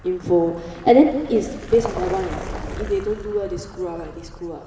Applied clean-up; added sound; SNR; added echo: none; Vehicle; 12 dB; reverberation time 1.8 s.